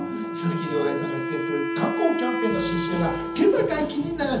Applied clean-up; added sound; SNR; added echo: none; Wind instrument, woodwind instrument; 3 dB; reverberation time 0.7 s.